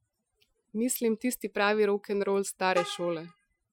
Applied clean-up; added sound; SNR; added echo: classical method Wiener filter.